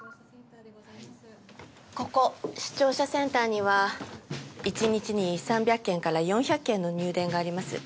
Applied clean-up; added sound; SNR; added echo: none; none; none; none.